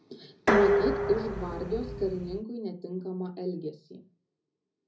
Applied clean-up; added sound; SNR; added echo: none; Dishes, pots, and pans; -4 dB; reverberation time 0.4 s.